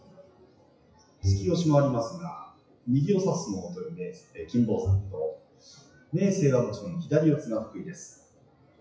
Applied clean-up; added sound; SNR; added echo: classical method WPE with log-MMSE.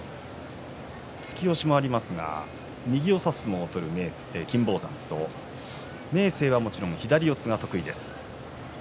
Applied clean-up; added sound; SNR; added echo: none; none; none; none.